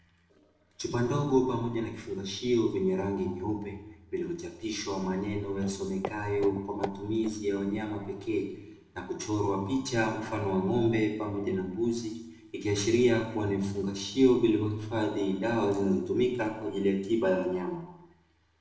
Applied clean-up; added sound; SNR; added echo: neural separator model SepFormer DNS4.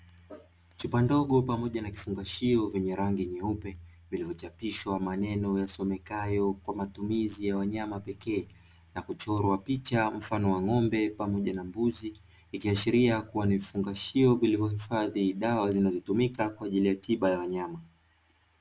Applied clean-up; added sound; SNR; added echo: none; none; none; none.